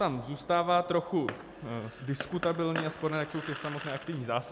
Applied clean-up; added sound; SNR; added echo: none; Fireworks; 12 dB; none.